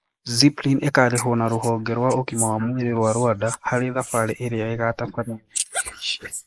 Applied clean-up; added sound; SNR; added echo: neural mask model Resemble Enhance denoiser.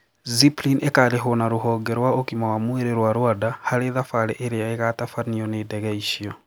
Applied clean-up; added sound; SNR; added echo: none; none; none; none.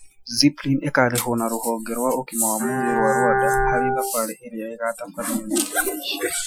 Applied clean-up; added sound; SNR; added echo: classical method Wiener filter.